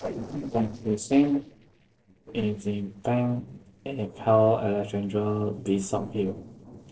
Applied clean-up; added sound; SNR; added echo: neural separator model SepFormer DNS4.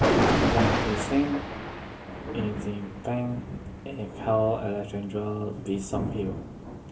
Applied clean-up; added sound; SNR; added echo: none; Thunder; -1 dB; reverberation time 0.2 s.